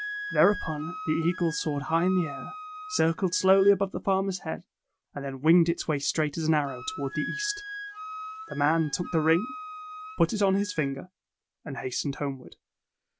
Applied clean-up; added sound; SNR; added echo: none; Wind instrument, woodwind instrument; 13 dB; none.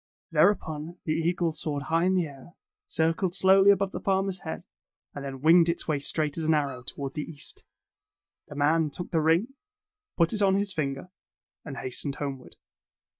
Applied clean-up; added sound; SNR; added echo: neural mask model DeepFilterNet 3.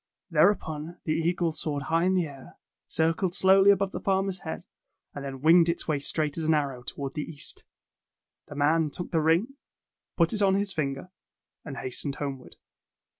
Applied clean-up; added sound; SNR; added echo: none; none; none; none.